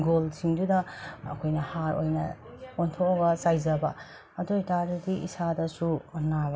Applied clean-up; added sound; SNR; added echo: none; none; none; none.